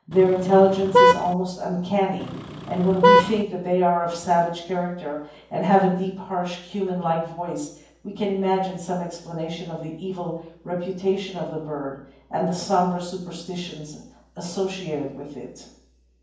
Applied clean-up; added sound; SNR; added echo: none; Vehicle horn, car horn, honking; -5 dB; reverberation time 0.9 s.